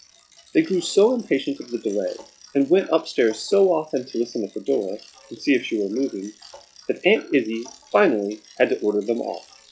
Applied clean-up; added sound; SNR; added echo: classical method log-MMSE.